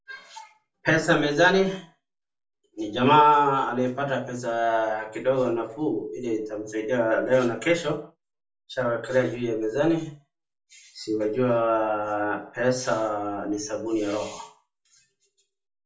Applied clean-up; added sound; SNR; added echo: none; none; none; reverberation time 0.3 s.